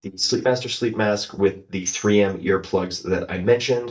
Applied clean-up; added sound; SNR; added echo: neural mask model DeepFilterNet 3.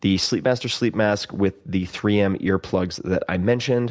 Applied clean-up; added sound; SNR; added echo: none; none; none; none.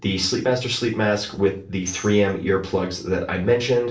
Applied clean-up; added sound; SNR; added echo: neural separator model SepFormer DNS4.